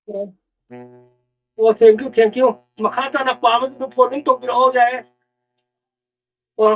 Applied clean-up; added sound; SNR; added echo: neural mask model DeepFilterNet 3.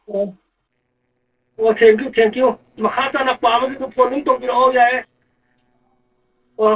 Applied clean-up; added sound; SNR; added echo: neural separator model SepFormer DNS4.